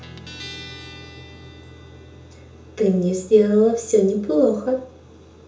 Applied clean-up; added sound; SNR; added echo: none; Guitar; 20 dB; reverberation time 0.7 s.